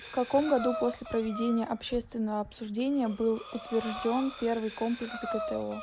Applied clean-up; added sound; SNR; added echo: none; Breathing; 11 dB; none.